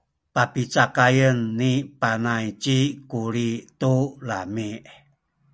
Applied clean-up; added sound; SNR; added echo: none; none; none; none.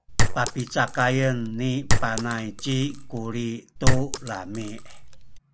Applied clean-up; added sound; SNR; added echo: none; Chink, clink; -3 dB; none.